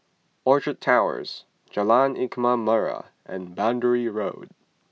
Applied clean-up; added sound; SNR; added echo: none; none; none; none.